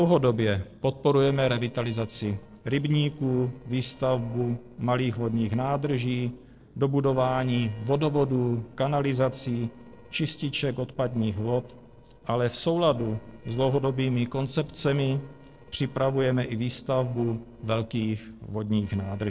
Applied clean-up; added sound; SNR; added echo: neural separator model SepFormer DNS4.